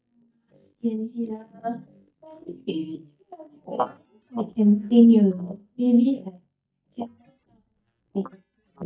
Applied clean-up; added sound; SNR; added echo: neural mask model DeepFilterNet 3.